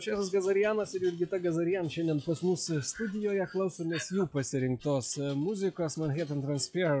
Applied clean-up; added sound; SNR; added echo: classical method log-MMSE.